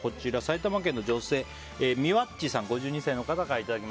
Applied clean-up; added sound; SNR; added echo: none; none; none; none.